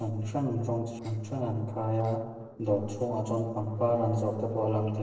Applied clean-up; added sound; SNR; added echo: neural separator model SepFormer DNS4.